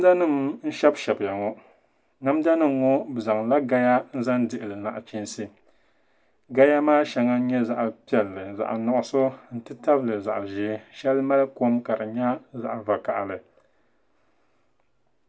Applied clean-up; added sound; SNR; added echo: none; none; none; none.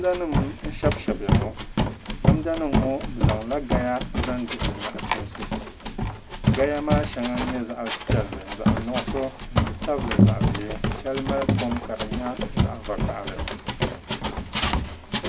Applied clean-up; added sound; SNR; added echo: none; Run; -5 dB; none.